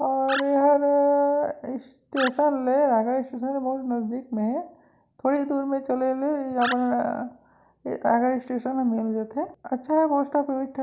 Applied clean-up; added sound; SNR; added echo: none; Animal; 11 dB; none.